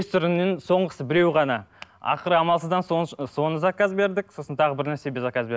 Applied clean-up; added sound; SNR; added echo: none; none; none; none.